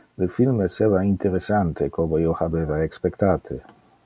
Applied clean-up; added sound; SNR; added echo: none; none; none; none.